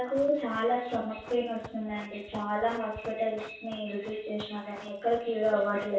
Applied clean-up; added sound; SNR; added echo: none; Run; 18 dB; reverberation time 0.7 s.